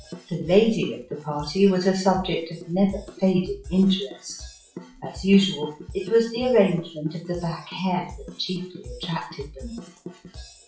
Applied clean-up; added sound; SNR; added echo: classical method WPE with log-MMSE.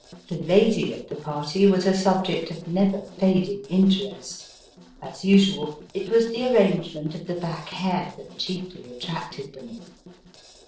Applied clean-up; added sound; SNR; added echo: neural separator model SepFormer DNS4.